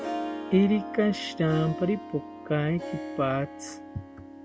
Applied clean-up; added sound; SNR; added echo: none; Harp; 9 dB; none.